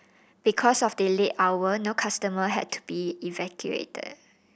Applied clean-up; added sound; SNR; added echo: none; none; none; none.